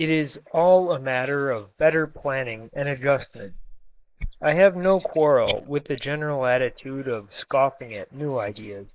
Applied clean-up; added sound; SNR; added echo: neural mask model Resemble Enhance denoiser.